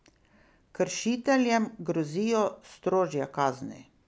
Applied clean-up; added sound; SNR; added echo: none; none; none; none.